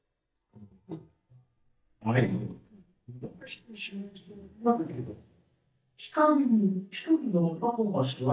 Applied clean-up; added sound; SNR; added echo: neural mask model DeepFilterNet 3.